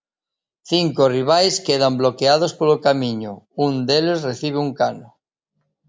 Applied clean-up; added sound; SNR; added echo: none; none; none; none.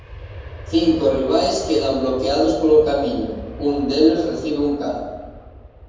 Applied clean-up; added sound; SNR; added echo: none; Aircraft; 16 dB; reverberation time 1.1 s.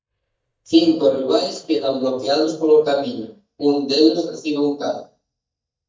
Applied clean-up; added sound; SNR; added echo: neural mask model DeepFilterNet 3.